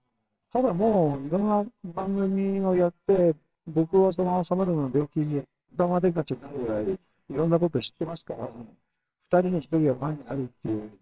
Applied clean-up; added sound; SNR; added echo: neural separator model SepFormer WHAMR!.